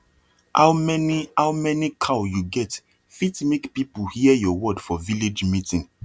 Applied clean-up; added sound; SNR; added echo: none; none; none; none.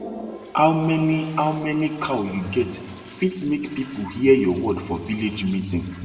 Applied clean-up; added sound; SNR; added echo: none; Toilet flush; 19 dB; reverberation time 1.6 s.